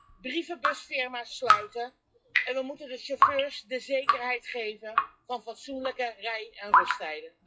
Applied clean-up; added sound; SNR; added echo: classical method WPE with log-MMSE.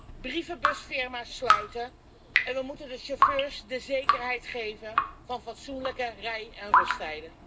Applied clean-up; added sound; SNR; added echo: none; Drip; -5 dB; reverberation time 0.2 s.